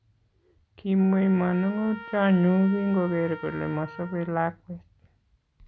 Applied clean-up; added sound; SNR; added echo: none; Trumpet; 18 dB; none.